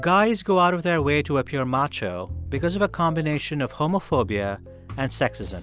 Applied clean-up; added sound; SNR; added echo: none; none; none; none.